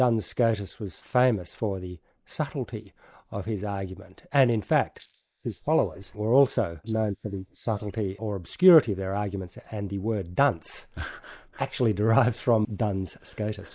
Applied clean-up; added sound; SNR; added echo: neural mask model Resemble Enhance denoiser.